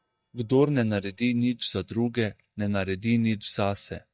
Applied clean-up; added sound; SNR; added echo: neural mask model DeepFilterNet 3.